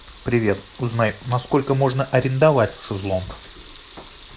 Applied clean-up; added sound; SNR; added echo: none; Sink (filling or washing) / Water tap, faucet / Liquid; 19 dB; none.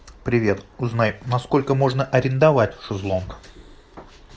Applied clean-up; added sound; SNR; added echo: none; none; none; none.